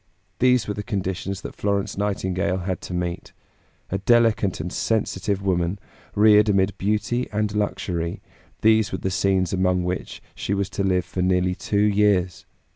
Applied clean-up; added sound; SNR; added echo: none; none; none; none.